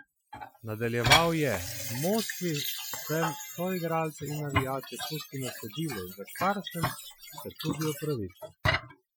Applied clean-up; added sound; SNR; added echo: classical method Wiener filter.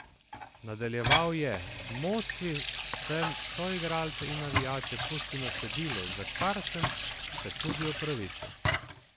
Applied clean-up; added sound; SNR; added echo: none; Sink (filling or washing) / Water tap, faucet; -4 dB; none.